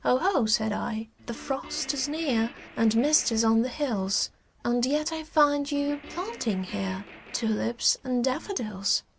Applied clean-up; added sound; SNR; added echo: none; Guitar + Gunshot, gunfire; 19 dB; none.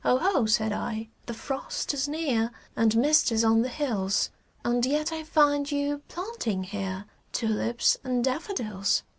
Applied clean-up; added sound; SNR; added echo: none; none; none; none.